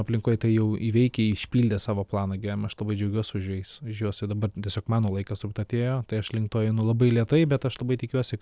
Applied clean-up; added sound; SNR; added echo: none; none; none; none.